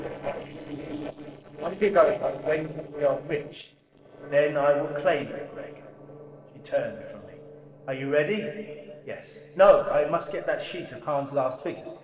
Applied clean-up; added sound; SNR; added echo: neural separator model SepFormer DNS4.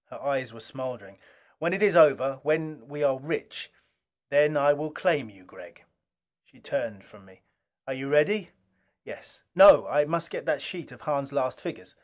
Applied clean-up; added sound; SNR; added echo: none; none; none; none.